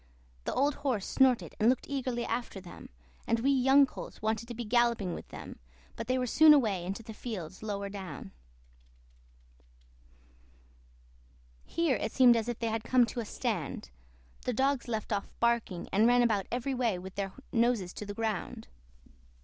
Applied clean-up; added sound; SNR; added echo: none; none; none; none.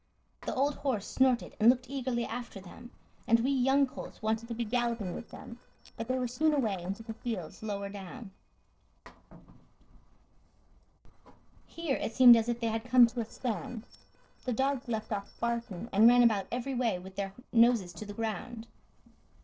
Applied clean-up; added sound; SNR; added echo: neural separator model SepFormer DNS4.